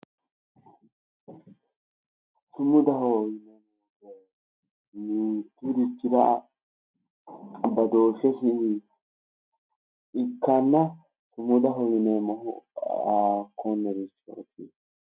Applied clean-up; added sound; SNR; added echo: none; none; none; none.